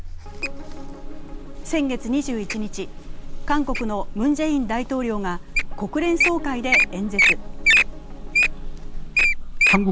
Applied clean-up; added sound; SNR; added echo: none; Wild animals; -3 dB; none.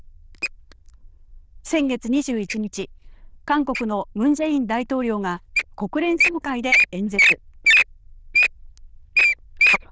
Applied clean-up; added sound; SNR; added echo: neural diffusion model UNIVERSE++.